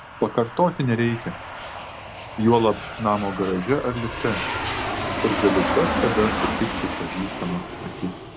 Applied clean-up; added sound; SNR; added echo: none; Aircraft; 4 dB; none.